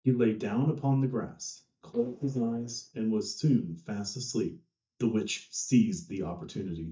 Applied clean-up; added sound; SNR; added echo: neural mask model DeepFilterNet 3.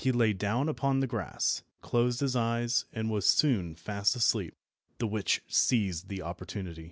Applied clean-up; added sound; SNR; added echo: none; none; none; none.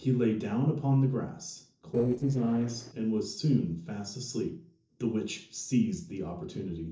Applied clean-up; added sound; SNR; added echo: neural separator model SepFormer DNS4.